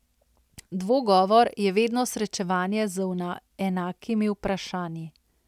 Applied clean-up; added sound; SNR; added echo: none; none; none; none.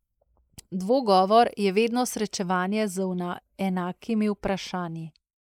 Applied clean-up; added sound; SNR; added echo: neural mask model Resemble Enhance denoiser.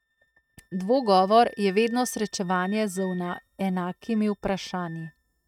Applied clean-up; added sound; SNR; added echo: neural mask model RNNoise.